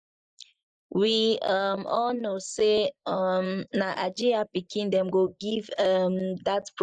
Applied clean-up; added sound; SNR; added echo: neural mask model Resemble Enhance denoiser.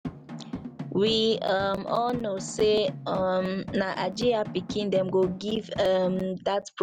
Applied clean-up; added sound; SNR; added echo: none; Drum; 12 dB; none.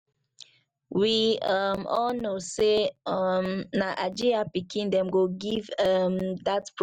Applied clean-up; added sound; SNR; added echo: none; none; none; none.